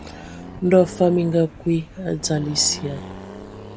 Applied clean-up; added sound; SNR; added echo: none; Accelerating, revving, vroom; 15 dB; none.